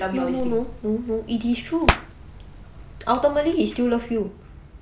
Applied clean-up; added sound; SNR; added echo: none; Hands; 6 dB; none.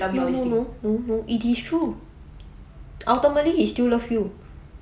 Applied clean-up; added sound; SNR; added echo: none; none; none; none.